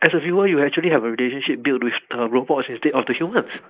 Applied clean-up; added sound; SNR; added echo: neural mask model Resemble Enhance denoiser.